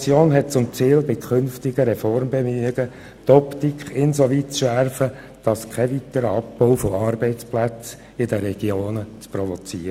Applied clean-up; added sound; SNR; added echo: none; none; none; none.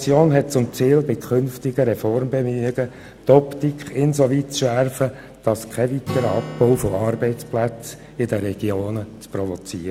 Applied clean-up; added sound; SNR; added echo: none; Acoustic guitar; 18 dB; none.